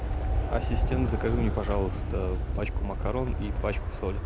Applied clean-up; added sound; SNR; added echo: none; Aircraft; -3 dB; none.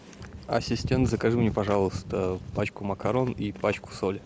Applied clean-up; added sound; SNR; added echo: none; none; none; none.